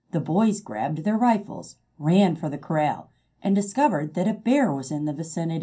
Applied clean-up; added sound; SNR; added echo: none; none; none; reverberation time 0.3 s.